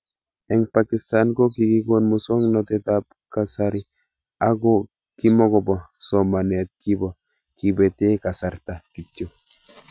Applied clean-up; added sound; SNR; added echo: none; none; none; none.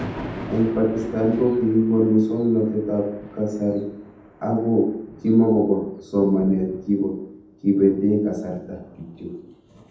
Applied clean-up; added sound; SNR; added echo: none; Thunder; 17 dB; reverberation time 0.8 s.